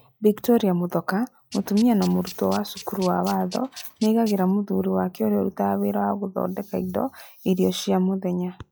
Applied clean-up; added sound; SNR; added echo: classical method log-MMSE.